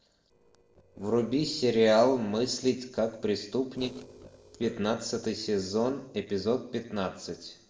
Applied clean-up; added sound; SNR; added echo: neural separator model SepFormer DNS4.